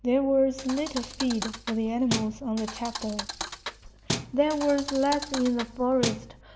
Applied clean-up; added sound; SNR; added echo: none; Thump, thud; 8 dB; none.